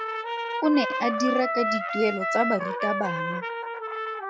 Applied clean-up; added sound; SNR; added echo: classical method log-MMSE.